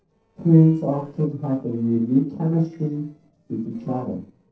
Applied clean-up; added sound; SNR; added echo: neural separator model SepFormer DNS4.